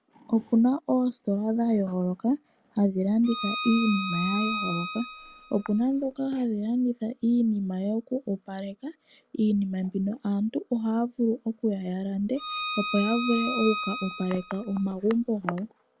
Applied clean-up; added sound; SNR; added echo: none; Bowed string instrument; 7 dB; none.